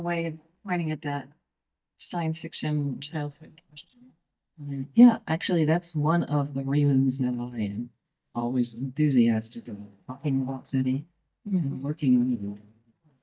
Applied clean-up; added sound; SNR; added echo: neural mask model DeepFilterNet 3.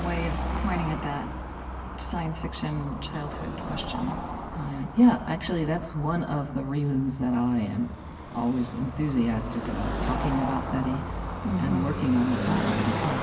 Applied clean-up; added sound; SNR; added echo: none; Car passing by / Traffic noise, roadway noise; 4 dB; reverberation time 0.9 s.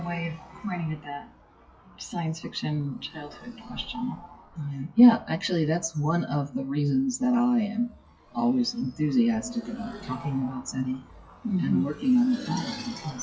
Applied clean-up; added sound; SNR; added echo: classical method WPE with log-MMSE.